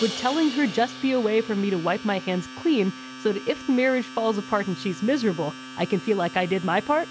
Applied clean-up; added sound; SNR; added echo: none; Domestic sounds, home sounds + Crash cymbal; 14 dB; none.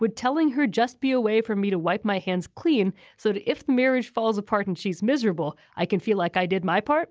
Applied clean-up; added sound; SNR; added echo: none; none; none; none.